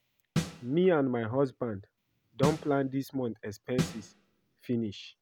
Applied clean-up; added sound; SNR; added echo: none; Snare drum; 5 dB; none.